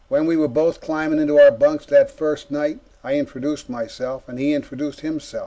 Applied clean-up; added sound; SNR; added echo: none; none; none; none.